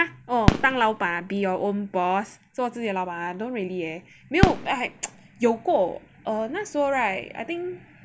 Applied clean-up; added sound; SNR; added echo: none; Fireworks; 5 dB; none.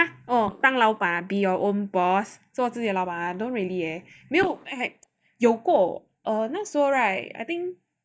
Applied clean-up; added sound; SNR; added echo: neural mask model DeepFilterNet 3.